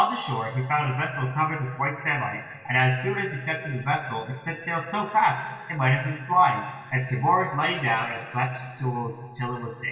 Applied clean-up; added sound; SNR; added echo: none; none; none; reverberation time 2.5 s.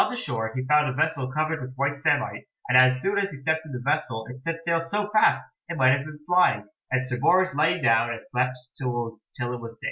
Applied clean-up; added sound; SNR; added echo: none; none; none; none.